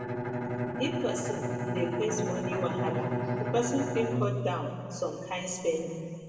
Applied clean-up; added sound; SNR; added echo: none; Bowed string instrument; 0 dB; reverberation time 2.2 s.